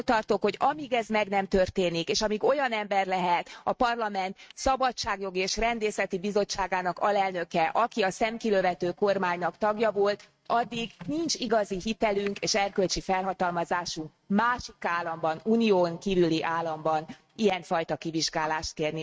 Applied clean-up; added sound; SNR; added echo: neural mask model RNNoise.